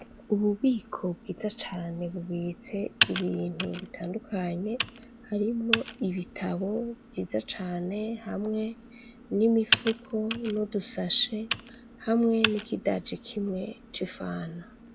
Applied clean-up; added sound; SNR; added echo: none; Computer keyboard; 6 dB; none.